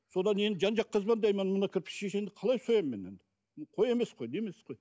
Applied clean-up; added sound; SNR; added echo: none; none; none; none.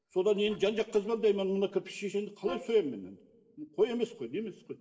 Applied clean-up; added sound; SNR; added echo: neural separator model SepFormer DNS4.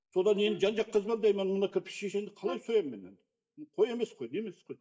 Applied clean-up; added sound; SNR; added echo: neural mask model DeepFilterNet 3.